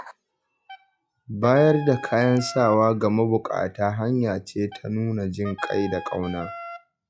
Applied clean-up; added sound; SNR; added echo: classical method log-MMSE.